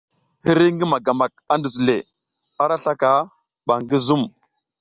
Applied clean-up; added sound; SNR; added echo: none; none; none; none.